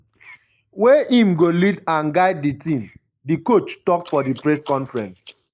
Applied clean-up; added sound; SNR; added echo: neural mask model Resemble Enhance denoiser.